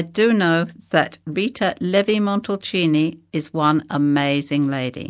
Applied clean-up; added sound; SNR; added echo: none; none; none; none.